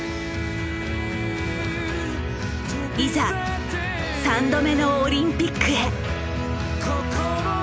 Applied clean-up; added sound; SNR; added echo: none; none; none; none.